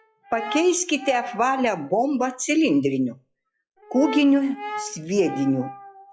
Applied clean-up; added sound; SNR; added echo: classical method log-MMSE.